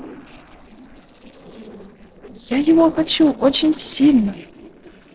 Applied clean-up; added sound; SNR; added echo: neural separator model SepFormer DNS4.